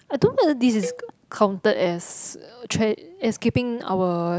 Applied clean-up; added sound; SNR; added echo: none; Cowbell; 16 dB; none.